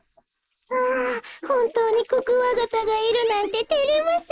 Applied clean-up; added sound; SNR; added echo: neural mask model Resemble Enhance denoiser.